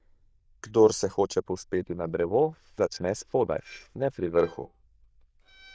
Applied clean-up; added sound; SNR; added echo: neural diffusion model UNIVERSE++.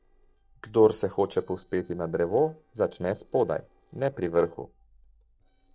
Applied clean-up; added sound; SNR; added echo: neural separator model SepFormer DNS4.